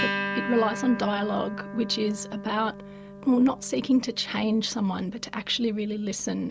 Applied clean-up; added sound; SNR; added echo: none; Acoustic guitar; 10 dB; none.